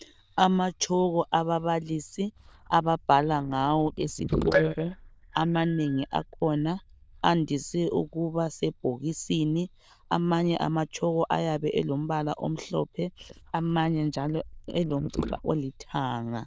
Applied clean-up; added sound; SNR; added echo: neural diffusion model UNIVERSE++.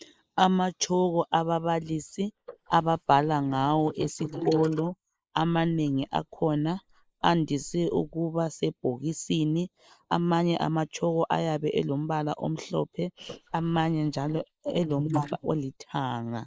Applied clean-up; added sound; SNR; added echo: neural mask model Resemble Enhance denoiser.